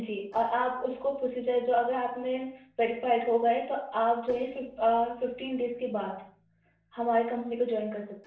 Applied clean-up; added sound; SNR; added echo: neural separator model SepFormer DNS4.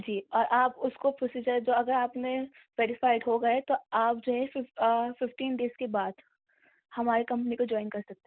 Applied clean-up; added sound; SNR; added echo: none; none; none; none.